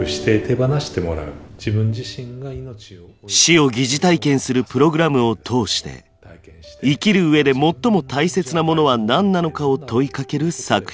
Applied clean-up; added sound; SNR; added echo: none; none; none; none.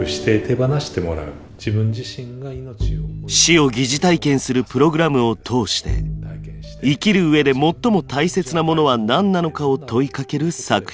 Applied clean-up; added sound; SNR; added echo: none; Bowed string instrument; 11 dB; none.